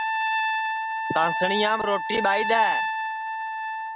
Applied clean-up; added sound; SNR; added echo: none; Trumpet; -1 dB; none.